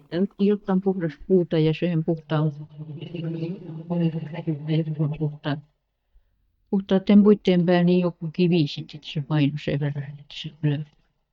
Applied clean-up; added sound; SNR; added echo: neural mask model DeepFilterNet 3.